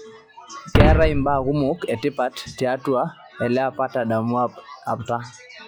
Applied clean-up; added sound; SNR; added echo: classical method log-MMSE.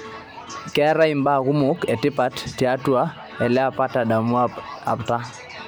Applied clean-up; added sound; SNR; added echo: none; none; none; none.